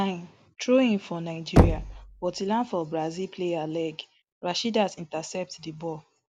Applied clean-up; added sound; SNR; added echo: none; Knock; -1 dB; none.